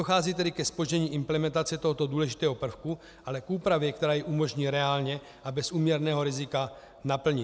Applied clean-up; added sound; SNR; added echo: none; none; none; none.